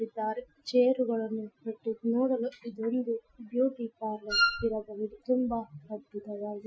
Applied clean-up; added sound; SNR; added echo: classical method Wiener filter.